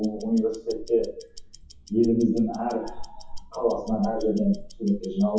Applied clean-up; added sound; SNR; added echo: classical method WPE with log-MMSE.